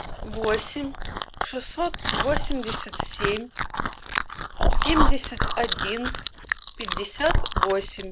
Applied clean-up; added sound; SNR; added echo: none; Chewing, mastication; -5 dB; none.